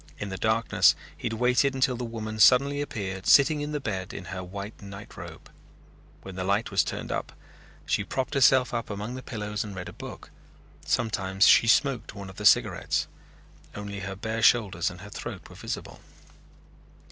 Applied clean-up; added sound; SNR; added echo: none; none; none; none.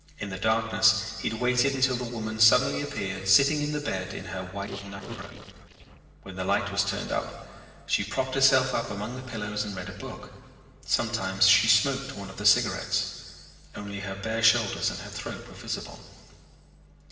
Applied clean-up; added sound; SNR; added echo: neural separator model SepFormer DNS4.